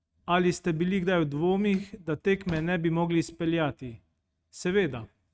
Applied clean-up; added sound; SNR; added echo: neural mask model RNNoise.